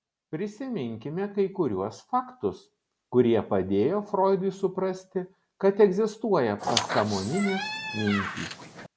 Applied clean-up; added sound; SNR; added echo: none; Squeak; 5 dB; none.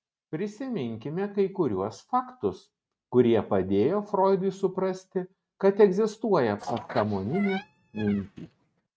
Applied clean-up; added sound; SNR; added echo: neural mask model RNNoise.